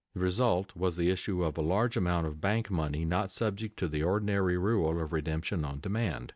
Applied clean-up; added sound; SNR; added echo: none; none; none; none.